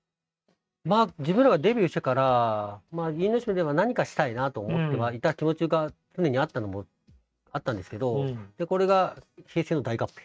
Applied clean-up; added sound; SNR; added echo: neural mask model RNNoise.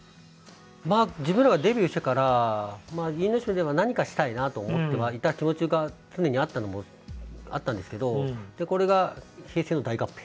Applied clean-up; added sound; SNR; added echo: none; Bass drum; 20 dB; none.